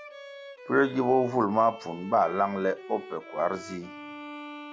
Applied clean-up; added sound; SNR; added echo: none; Bowed string instrument; 16 dB; none.